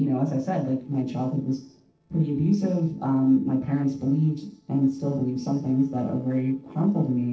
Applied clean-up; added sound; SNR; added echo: neural separator model SepFormer DNS4.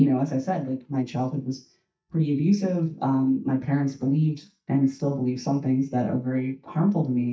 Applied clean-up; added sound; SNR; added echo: neural mask model DeepFilterNet 3.